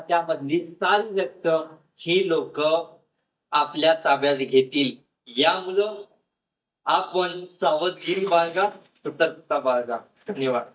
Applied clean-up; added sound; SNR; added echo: neural mask model DeepFilterNet 3.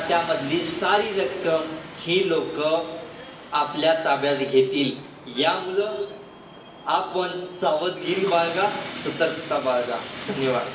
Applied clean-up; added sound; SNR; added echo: none; Train; 11 dB; reverberation time 0.3 s.